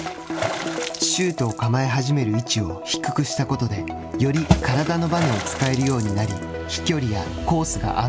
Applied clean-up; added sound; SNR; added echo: none; Water / Splash, splatter; 9 dB; none.